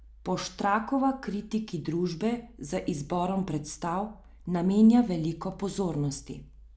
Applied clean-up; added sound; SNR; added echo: none; none; none; none.